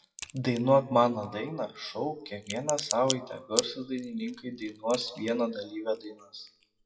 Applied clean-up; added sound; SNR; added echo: classical method WPE with log-MMSE.